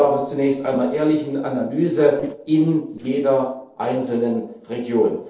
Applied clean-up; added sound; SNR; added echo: neural separator model SepFormer DNS4.